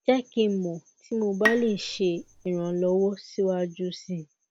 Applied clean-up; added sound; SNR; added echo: none; Bowed string instrument; 6 dB; none.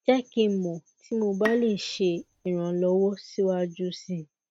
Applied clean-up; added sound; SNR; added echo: neural mask model RNNoise.